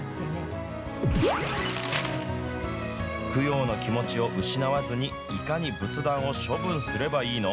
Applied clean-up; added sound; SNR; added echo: none; none; none; none.